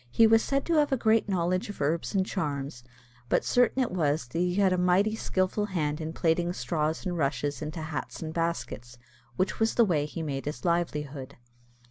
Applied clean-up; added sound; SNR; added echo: none; none; none; none.